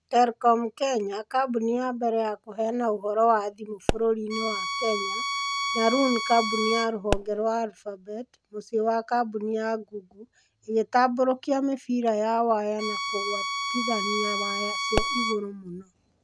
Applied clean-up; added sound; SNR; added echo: none; Explosion + Bowed string instrument; 3 dB; none.